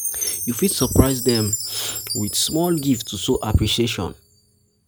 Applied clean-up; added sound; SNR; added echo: none; Chime; 8 dB; none.